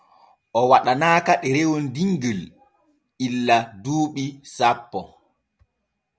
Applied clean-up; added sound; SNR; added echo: none; none; none; none.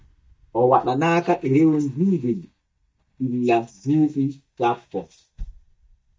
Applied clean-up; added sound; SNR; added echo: neural mask model DeepFilterNet 3.